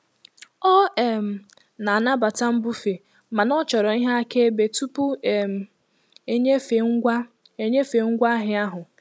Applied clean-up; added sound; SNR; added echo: none; none; none; none.